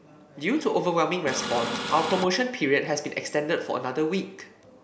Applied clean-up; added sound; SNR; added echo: none; Printer; 4 dB; none.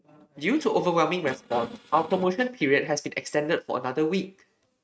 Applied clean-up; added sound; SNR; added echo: neural mask model RNNoise.